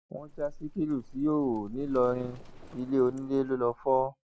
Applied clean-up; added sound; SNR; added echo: none; Livestock, farm animals, working animals; 17 dB; none.